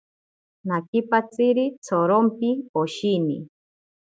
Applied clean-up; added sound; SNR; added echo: none; none; none; none.